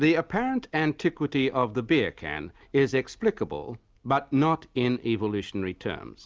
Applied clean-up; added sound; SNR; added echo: none; none; none; none.